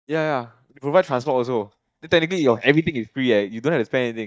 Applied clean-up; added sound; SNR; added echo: neural mask model DeepFilterNet 3.